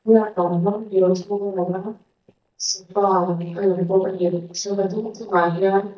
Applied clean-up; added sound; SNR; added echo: neural mask model DeepFilterNet 3.